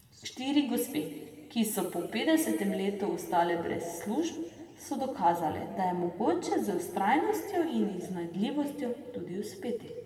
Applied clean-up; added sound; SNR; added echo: none; none; none; reverberation time 1.8 s.